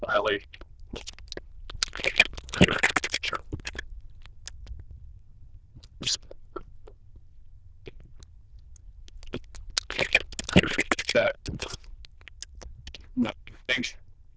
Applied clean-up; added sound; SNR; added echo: neural diffusion model UNIVERSE++.